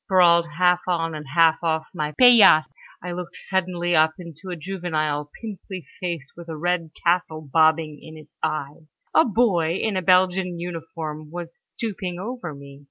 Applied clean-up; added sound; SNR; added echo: none; none; none; none.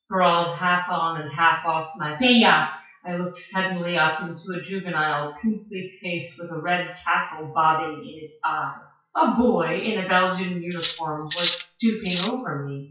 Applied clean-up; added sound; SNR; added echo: classical method WPE with log-MMSE.